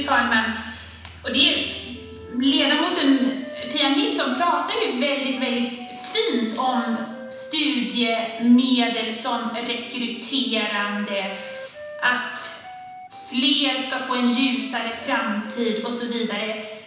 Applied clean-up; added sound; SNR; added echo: none; Wind instrument, woodwind instrument; 18 dB; reverberation time 1.1 s.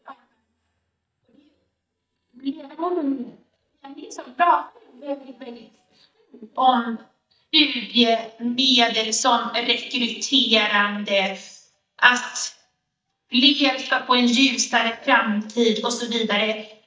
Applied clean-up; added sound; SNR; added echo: neural mask model DeepFilterNet 3.